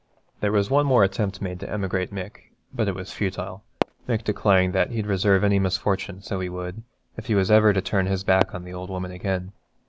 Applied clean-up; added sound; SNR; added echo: none; Fireworks; 15 dB; none.